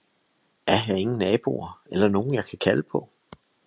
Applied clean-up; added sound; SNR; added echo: none; none; none; none.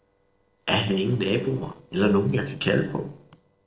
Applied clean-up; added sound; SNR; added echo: neural separator model SepFormer DNS4.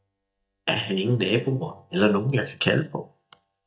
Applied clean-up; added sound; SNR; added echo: neural mask model DeepFilterNet 3.